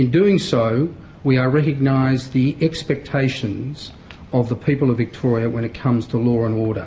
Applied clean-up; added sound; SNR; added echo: none; none; none; none.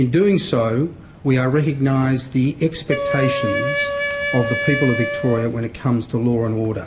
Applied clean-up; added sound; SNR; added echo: none; Wind instrument, woodwind instrument; 5 dB; none.